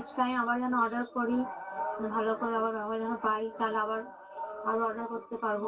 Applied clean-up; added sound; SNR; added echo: none; none; none; reverberation time 0.1 s.